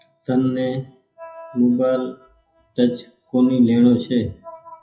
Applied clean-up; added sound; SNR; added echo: classical method WPE with log-MMSE.